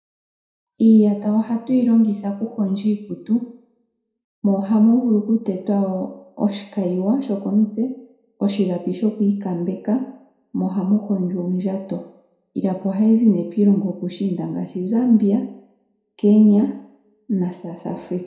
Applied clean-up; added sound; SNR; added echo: none; none; none; reverberation time 0.5 s.